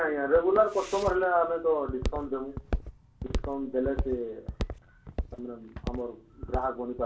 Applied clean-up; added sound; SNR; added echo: none; Walk, footsteps; 7 dB; reverberation time 0.3 s.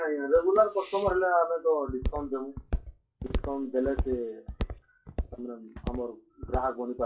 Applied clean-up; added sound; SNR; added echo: classical method WPE with log-MMSE.